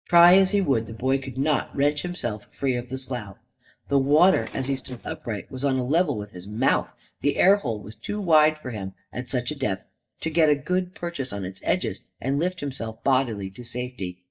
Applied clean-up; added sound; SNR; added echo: neural mask model DeepFilterNet 3.